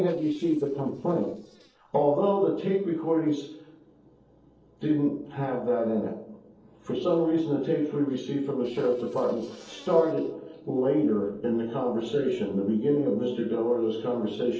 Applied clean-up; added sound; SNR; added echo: neural separator model SepFormer DNS4.